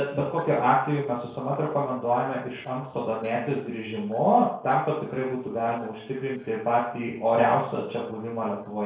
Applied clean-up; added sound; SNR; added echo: neural separator model SepFormer DNS4.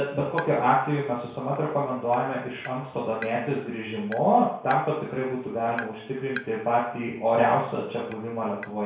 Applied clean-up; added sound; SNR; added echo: none; Tap; 19 dB; reverberation time 0.6 s.